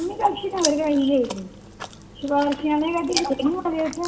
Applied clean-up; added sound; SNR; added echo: none; Chewing, mastication; 12 dB; reverberation time 0.7 s.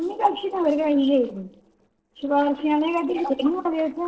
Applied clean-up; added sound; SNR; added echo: neural separator model SepFormer DNS4.